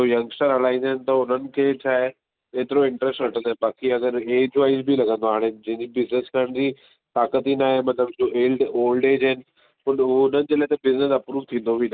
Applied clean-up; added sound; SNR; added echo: none; none; none; none.